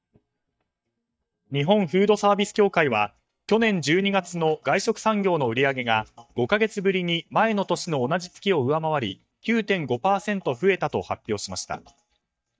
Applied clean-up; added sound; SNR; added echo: neural mask model DeepFilterNet 3.